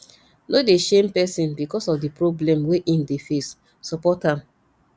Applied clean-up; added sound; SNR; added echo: none; none; none; none.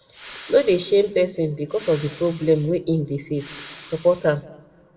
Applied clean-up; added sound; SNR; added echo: none; Respiratory sounds; 15 dB; reverberation time 1.0 s.